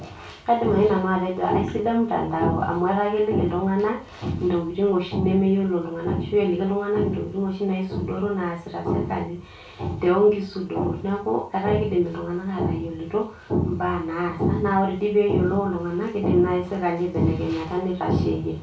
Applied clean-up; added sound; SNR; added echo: none; none; none; reverberation time 0.3 s.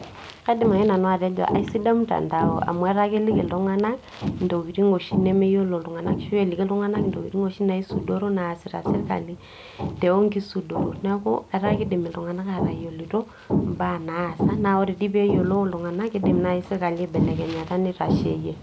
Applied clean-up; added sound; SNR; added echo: none; none; none; none.